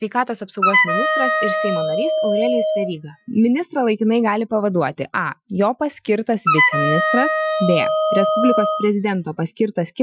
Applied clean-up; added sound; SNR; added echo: classical method Wiener filter.